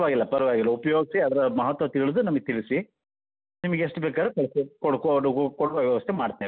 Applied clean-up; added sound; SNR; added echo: none; none; none; none.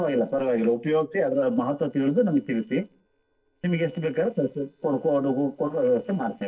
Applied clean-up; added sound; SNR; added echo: neural separator model SepFormer DNS4.